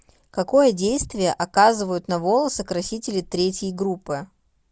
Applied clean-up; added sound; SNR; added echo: none; none; none; none.